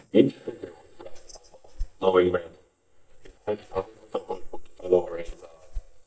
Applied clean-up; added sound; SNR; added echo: neural mask model DeepFilterNet 3.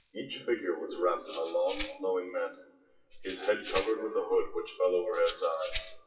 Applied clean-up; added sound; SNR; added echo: classical method WPE with log-MMSE.